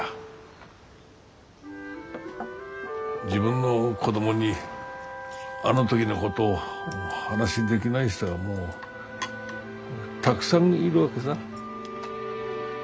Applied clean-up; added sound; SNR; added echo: none; none; none; none.